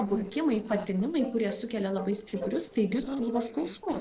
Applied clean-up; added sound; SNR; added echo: neural separator model SepFormer DNS4.